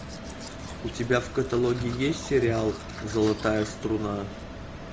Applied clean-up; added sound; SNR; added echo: none; Domestic sounds, home sounds; 20 dB; none.